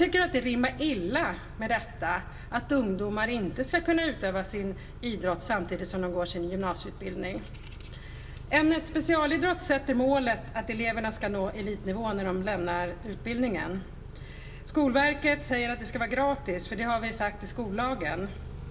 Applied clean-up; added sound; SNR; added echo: none; Idling / Accelerating, revving, vroom / Car; 12 dB; reverberation time 0.9 s.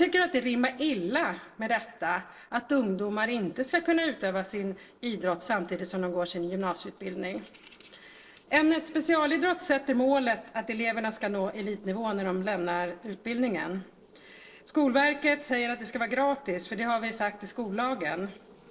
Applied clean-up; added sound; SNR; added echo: neural separator model SepFormer DNS4.